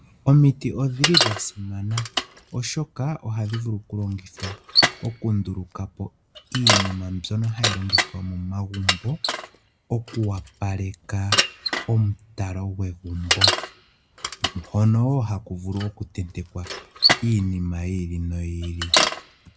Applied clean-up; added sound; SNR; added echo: none; Bicycle; 2 dB; none.